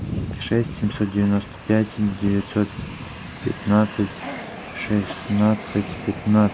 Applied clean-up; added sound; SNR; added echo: none; Train; 11 dB; none.